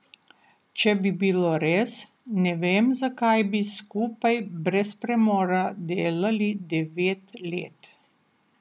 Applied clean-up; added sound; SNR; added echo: none; none; none; none.